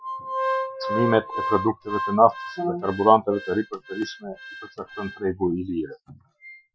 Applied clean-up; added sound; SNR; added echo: classical method Wiener filter.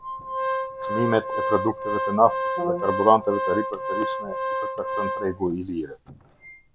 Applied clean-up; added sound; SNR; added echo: none; Brass instrument + Organ; 2 dB; none.